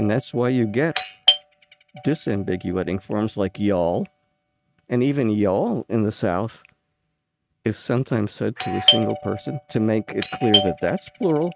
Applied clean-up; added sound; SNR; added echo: neural mask model RNNoise.